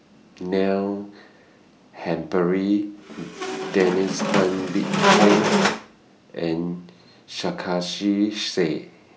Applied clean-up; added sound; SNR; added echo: none; Squeak; -3 dB; none.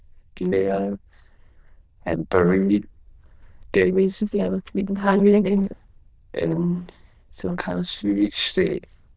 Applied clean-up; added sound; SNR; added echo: neural diffusion model UNIVERSE++.